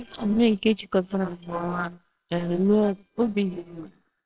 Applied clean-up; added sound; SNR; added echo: neural separator model SepFormer WHAMR!.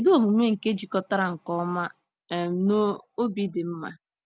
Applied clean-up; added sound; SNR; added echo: none; none; none; none.